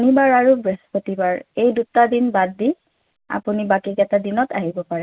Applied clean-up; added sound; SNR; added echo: none; none; none; none.